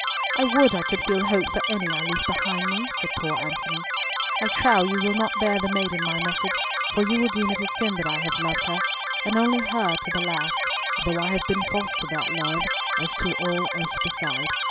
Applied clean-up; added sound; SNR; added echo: none; Keyboard (musical); -1 dB; none.